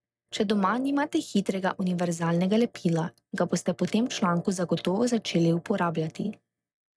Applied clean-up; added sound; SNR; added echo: neural mask model RNNoise.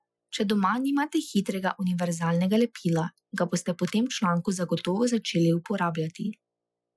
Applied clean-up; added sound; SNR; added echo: classical method Wiener filter.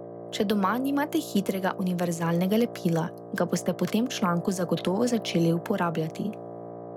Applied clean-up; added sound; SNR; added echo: none; Wind instrument, woodwind instrument; 12 dB; none.